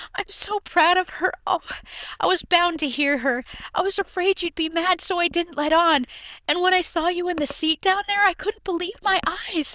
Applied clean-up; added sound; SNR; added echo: neural diffusion model UNIVERSE++.